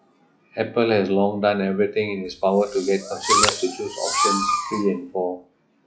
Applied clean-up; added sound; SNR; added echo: classical method log-MMSE.